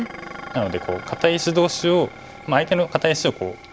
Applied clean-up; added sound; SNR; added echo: none; Dishes, pots, and pans; 16 dB; none.